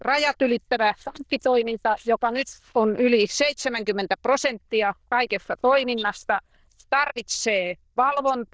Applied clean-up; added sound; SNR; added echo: neural diffusion model UNIVERSE++.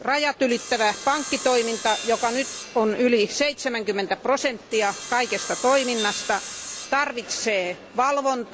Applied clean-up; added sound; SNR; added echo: none; Sawing + Hi-hat; 12 dB; none.